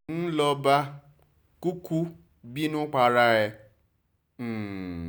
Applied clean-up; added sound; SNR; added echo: none; none; none; none.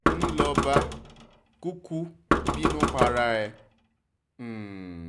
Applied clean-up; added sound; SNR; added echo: none; Knock; -3 dB; none.